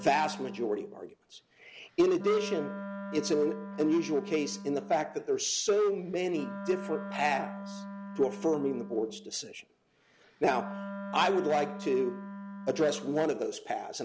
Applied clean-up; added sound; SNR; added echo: none; Wind instrument, woodwind instrument; 11 dB; none.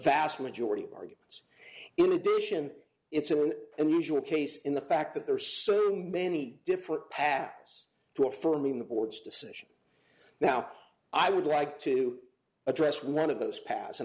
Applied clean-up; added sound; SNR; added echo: none; none; none; none.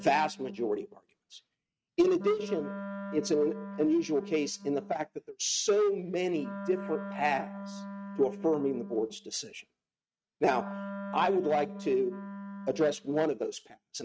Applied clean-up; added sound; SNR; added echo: neural mask model RNNoise.